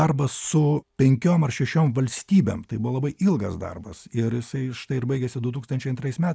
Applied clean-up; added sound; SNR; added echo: none; none; none; none.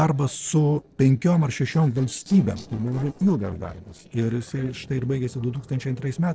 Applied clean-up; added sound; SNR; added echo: neural separator model SepFormer DNS4.